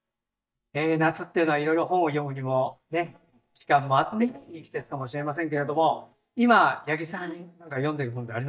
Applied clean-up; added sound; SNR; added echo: neural mask model DeepFilterNet 3.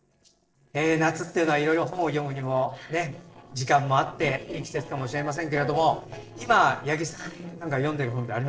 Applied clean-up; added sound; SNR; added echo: neural separator model SepFormer DNS4.